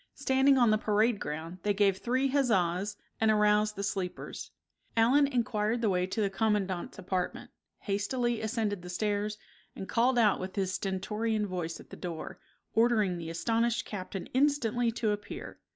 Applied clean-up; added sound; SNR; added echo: none; none; none; none.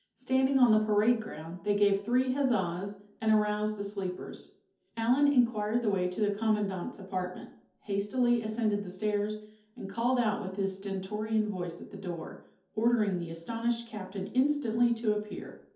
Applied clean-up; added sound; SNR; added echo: none; none; none; reverberation time 0.5 s.